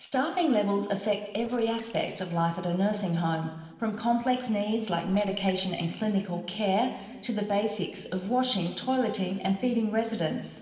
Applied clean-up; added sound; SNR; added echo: neural separator model SepFormer DNS4.